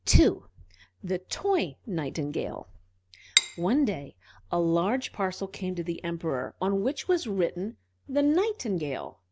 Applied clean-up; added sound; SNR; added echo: none; Cutlery, silverware / Dishes, pots, and pans; 0 dB; none.